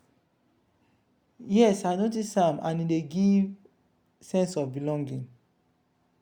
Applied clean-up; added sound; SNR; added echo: none; none; none; none.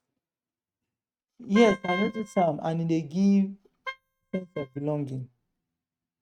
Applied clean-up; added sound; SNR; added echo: neural mask model RNNoise.